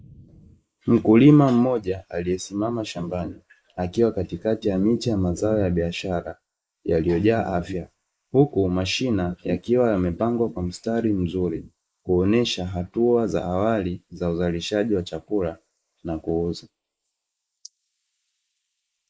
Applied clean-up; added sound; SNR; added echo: neural mask model Resemble Enhance denoiser.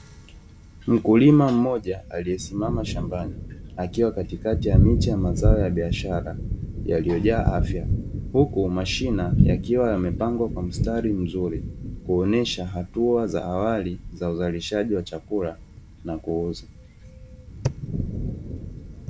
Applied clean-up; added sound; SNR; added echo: none; Thunder; 3 dB; none.